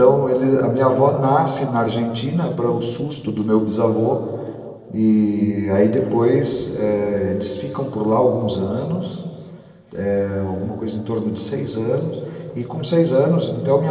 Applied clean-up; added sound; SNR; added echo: neural separator model SepFormer DNS4.